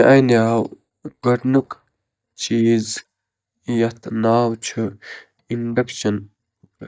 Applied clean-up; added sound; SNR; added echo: neural mask model DeepFilterNet 3.